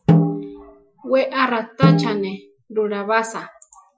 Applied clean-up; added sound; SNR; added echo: classical method Wiener filter.